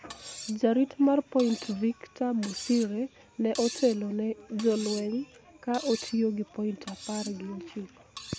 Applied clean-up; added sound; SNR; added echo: none; Cutlery, silverware; 15 dB; none.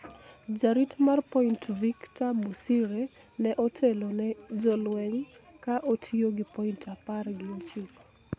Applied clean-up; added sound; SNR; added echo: none; none; none; none.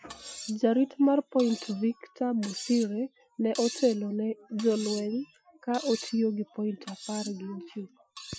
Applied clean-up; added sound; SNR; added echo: classical method Wiener filter.